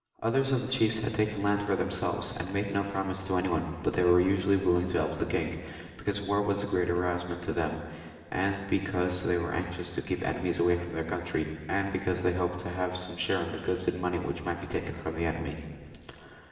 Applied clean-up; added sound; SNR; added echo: none; none; none; reverberation time 2.1 s.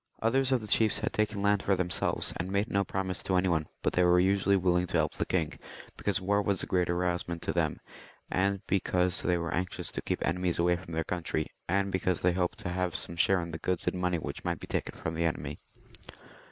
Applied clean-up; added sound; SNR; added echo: none; none; none; none.